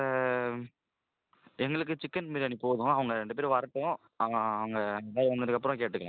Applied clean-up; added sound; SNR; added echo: none; none; none; none.